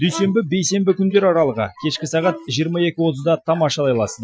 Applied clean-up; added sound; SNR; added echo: classical method Wiener filter.